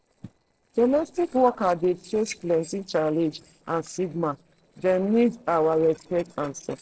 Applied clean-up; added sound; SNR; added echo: neural separator model SepFormer DNS4.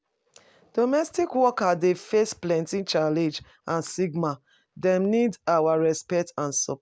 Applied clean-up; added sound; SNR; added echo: none; none; none; none.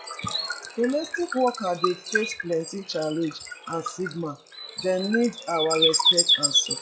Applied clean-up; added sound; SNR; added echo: classical method WPE with log-MMSE.